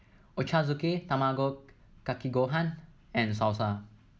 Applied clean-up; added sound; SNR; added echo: none; none; none; none.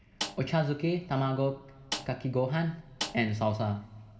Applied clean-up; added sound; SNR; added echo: none; Snare drum; 11 dB; reverberation time 2.8 s.